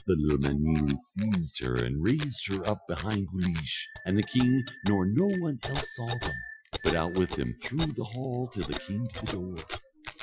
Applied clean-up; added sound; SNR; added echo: classical method Wiener filter.